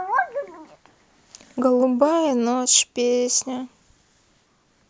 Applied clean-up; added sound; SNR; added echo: none; none; none; none.